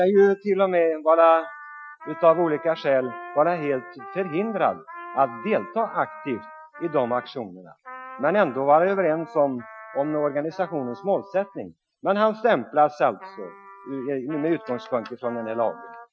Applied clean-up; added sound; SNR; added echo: classical method Wiener filter.